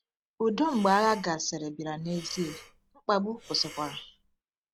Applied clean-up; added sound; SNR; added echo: none; Breathing; 18 dB; none.